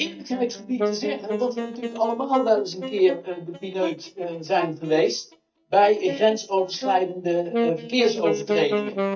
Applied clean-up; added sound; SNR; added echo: neural mask model DeepFilterNet 3.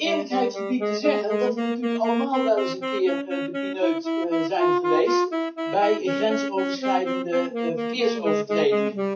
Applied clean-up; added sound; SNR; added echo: classical method WPE with log-MMSE.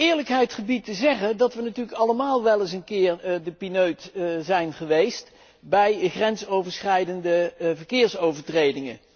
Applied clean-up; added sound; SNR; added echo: none; none; none; none.